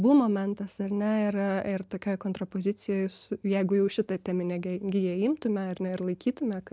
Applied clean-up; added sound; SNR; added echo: none; none; none; none.